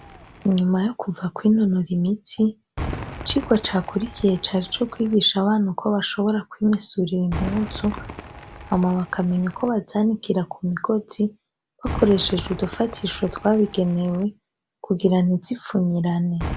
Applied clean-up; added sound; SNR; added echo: none; Cheering / Fireworks; 14 dB; none.